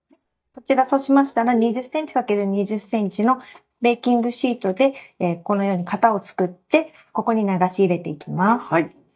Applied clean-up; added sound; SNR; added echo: neural mask model DeepFilterNet 3.